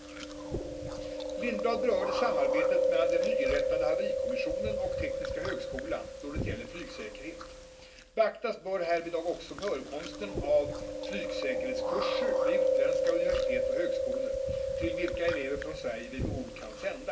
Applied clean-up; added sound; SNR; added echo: none; Chewing, mastication; -3 dB; reverberation time 0.2 s.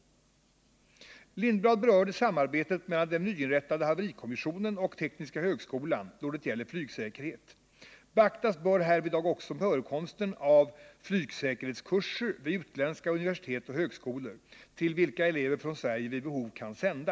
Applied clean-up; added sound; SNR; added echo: none; none; none; none.